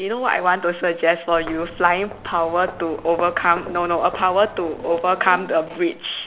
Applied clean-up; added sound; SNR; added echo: none; Walk, footsteps; 16 dB; none.